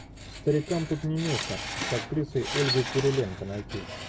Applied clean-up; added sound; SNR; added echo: none; Screech + Subway, metro, underground / Engine; 7 dB; none.